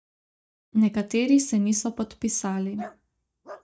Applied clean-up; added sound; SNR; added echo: neural mask model DeepFilterNet 3.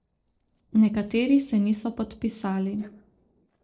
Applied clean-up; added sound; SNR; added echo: neural separator model SepFormer DNS4.